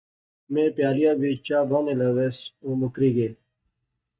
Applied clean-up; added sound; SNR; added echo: neural mask model DeepFilterNet 3.